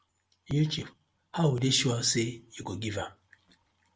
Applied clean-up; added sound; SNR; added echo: none; none; none; none.